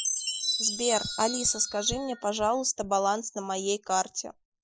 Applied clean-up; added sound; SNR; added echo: classical method Wiener filter.